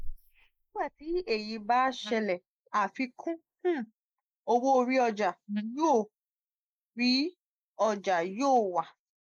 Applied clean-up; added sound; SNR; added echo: neural mask model Resemble Enhance denoiser.